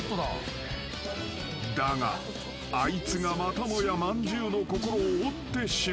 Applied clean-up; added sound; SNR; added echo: none; none; none; none.